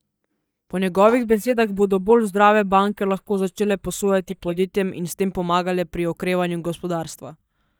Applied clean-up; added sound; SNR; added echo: neural mask model DeepFilterNet 3.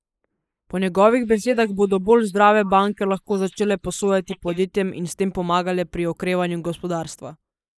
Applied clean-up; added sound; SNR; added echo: neural mask model Resemble Enhance denoiser.